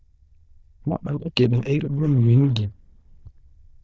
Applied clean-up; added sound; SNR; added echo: neural diffusion model UNIVERSE++.